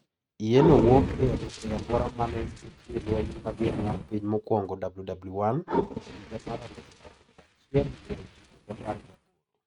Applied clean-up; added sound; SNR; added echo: neural mask model RNNoise.